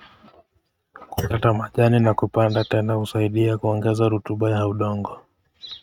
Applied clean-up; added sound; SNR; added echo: neural mask model RNNoise.